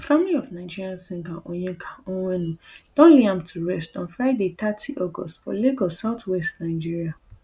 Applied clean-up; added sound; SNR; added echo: none; none; none; none.